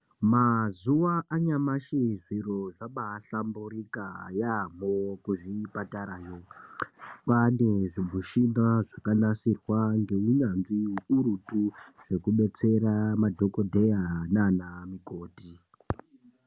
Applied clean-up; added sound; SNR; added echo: none; none; none; none.